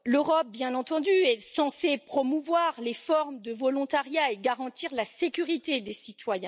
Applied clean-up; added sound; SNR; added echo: none; none; none; none.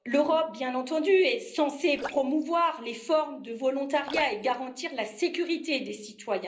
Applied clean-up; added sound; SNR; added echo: neural separator model SepFormer DNS4.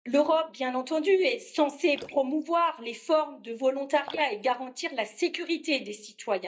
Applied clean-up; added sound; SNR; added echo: neural mask model DeepFilterNet 3.